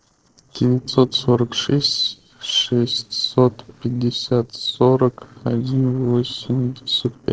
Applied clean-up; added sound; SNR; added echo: neural separator model SepFormer DNS4.